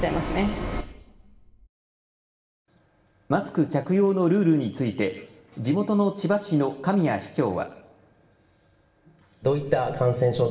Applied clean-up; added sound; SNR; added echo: none; none; none; reverberation time 1.2 s.